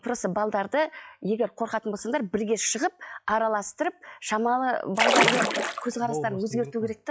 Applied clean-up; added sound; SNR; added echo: classical method log-MMSE.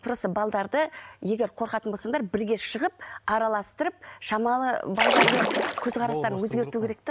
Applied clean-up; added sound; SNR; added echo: none; Splash, splatter; -3 dB; none.